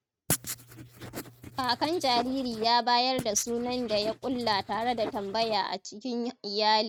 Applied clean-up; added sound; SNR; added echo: neural mask model RNNoise.